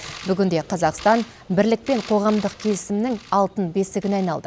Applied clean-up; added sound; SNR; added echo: none; none; none; none.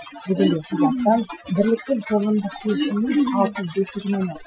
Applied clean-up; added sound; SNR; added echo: classical method Wiener filter.